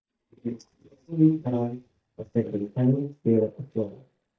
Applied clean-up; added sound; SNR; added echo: neural mask model DeepFilterNet 3.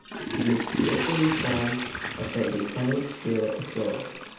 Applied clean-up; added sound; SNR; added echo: none; Toilet flush / Water; 3 dB; reverberation time 0.8 s.